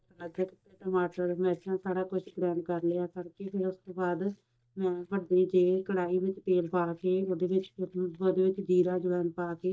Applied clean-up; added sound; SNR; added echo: neural mask model DeepFilterNet 3.